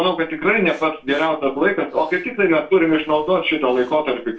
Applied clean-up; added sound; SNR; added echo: neural separator model SepFormer DNS4.